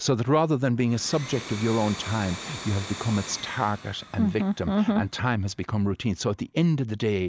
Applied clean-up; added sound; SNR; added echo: none; Domestic sounds, home sounds; 16 dB; none.